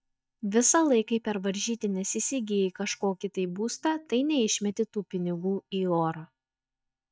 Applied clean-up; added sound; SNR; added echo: neural mask model DeepFilterNet 3.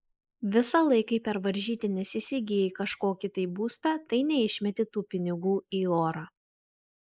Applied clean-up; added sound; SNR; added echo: neural mask model Resemble Enhance denoiser.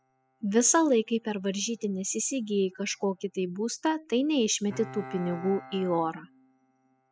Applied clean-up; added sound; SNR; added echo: classical method spectral subtraction.